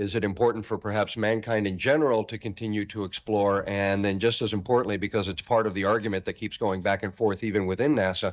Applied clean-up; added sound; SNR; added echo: neural mask model DeepFilterNet 3.